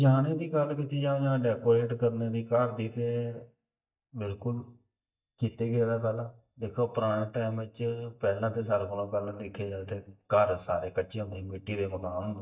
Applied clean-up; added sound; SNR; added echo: neural mask model DeepFilterNet 3.